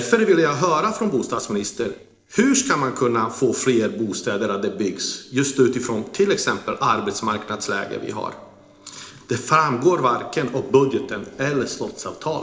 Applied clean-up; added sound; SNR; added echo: neural separator model SepFormer DNS4.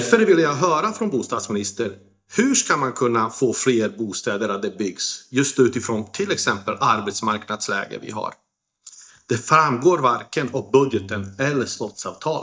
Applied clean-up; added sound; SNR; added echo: neural mask model DeepFilterNet 3.